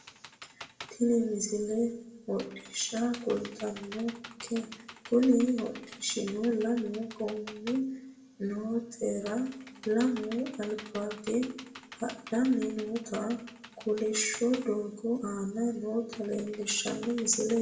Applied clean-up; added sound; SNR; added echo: none; Computer keyboard; 18 dB; reverberation time 0.6 s.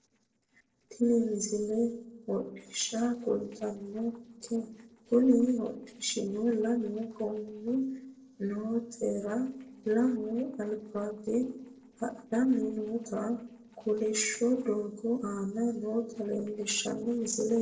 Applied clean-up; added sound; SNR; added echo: neural separator model SepFormer DNS4.